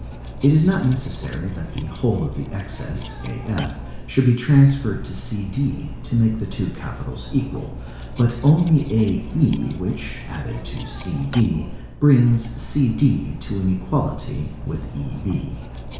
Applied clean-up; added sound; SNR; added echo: none; Cutlery, silverware; 11 dB; reverberation time 0.7 s.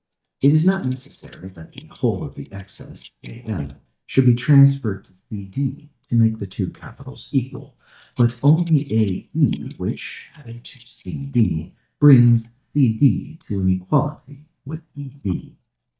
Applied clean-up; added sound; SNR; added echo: neural mask model DeepFilterNet 3.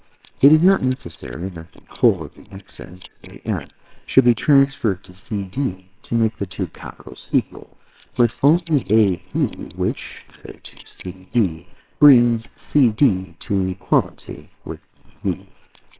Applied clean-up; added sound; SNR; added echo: neural separator model SepFormer WHAMR!.